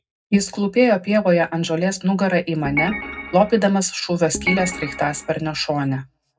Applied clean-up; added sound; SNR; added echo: none; Organ; 7 dB; reverberation time 0.3 s.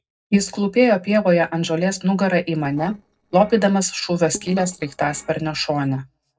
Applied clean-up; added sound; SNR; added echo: neural separator model SepFormer DNS4.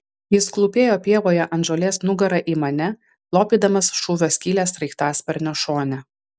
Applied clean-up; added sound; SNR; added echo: none; none; none; none.